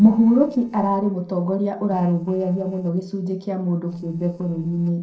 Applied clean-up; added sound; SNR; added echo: neural separator model SepFormer DNS4.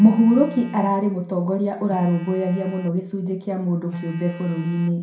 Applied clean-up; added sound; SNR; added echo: none; Telephone; 15 dB; reverberation time 0.5 s.